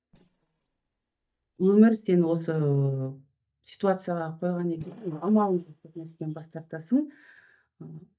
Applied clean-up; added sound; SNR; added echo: neural mask model DeepFilterNet 3.